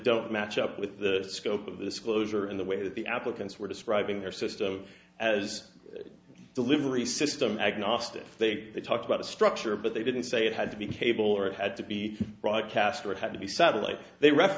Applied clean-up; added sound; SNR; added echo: none; none; none; none.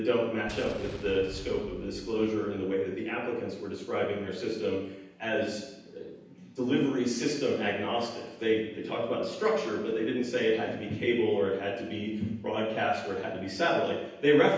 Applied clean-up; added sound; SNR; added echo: none; Explosion; 16 dB; reverberation time 0.9 s.